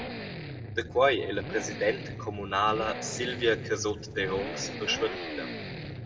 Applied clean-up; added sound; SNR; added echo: none; Accelerating, revving, vroom; 7 dB; reverberation time 1.2 s.